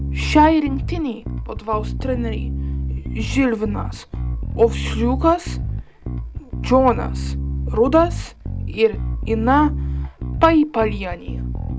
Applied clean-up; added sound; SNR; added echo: none; Bass guitar; 4 dB; none.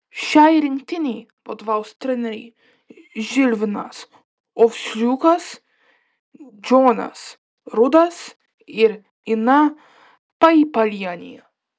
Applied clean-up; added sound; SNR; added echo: none; none; none; none.